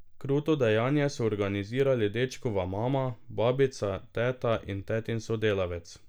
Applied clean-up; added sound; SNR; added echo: none; none; none; none.